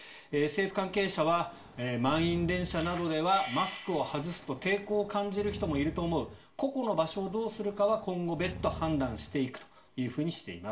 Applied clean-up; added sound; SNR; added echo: none; Breathing; 14 dB; reverberation time 0.3 s.